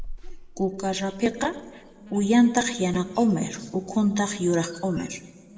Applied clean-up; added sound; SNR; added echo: none; Telephone; 17 dB; reverberation time 1.2 s.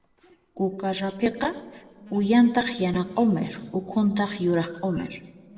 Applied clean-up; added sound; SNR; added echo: neural separator model SepFormer DNS4.